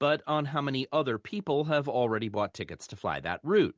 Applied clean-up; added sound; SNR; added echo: none; none; none; none.